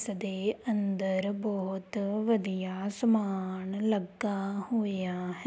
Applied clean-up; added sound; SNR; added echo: none; none; none; none.